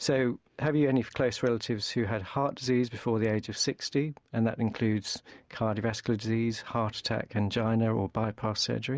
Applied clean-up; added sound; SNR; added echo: none; none; none; none.